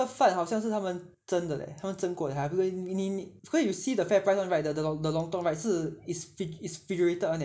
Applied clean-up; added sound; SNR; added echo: none; none; none; none.